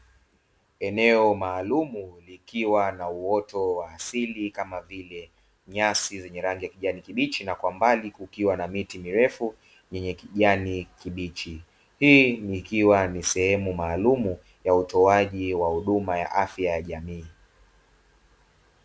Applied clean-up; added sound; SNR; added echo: none; none; none; none.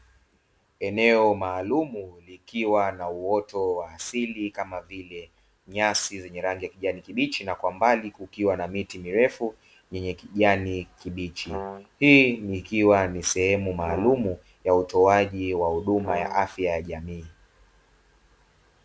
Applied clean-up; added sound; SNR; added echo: none; Brass instrument; 11 dB; none.